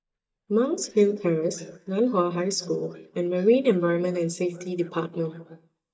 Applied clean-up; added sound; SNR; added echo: neural mask model DeepFilterNet 3.